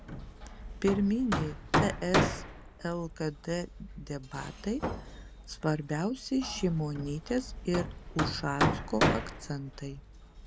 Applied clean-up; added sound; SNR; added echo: none; Hammer; 1 dB; none.